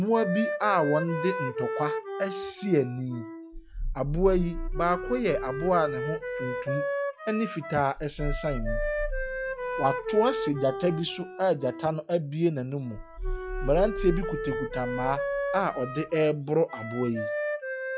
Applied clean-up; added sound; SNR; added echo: classical method log-MMSE.